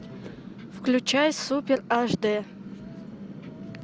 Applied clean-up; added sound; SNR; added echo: none; none; none; none.